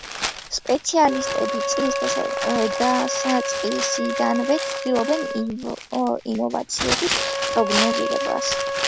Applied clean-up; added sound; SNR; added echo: none; Wind instrument, woodwind instrument + Crumpling, crinkling; 2 dB; none.